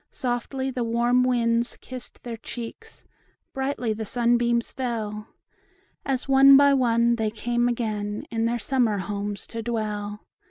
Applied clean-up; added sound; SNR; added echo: none; none; none; none.